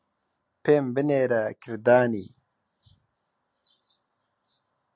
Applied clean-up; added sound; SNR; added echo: none; none; none; none.